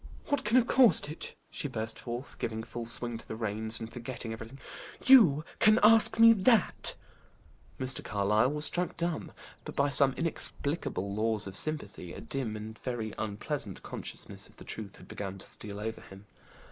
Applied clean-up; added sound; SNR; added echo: neural mask model Resemble Enhance denoiser.